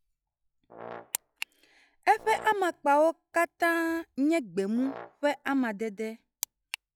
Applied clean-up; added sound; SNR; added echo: classical method log-MMSE.